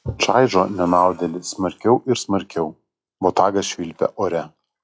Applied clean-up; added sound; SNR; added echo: classical method log-MMSE.